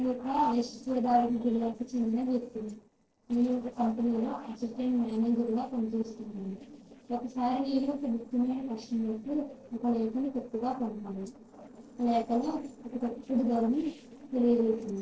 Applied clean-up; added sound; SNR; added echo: neural separator model SepFormer DNS4.